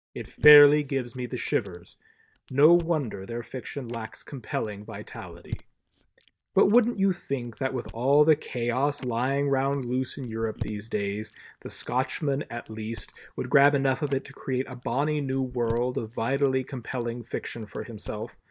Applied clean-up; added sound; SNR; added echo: neural mask model DeepFilterNet 3.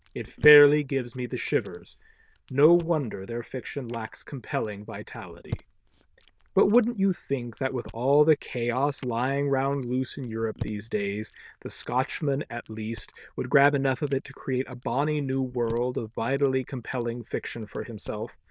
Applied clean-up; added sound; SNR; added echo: neural diffusion model UNIVERSE++.